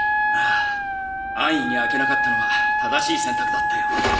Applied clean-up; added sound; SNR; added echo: none; Wind instrument, woodwind instrument; -5 dB; reverberation time 1.4 s.